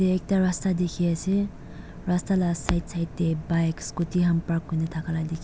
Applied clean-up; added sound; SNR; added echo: none; Crackle; 16 dB; none.